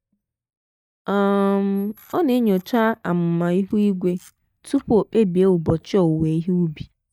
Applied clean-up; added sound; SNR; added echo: neural mask model DeepFilterNet 3.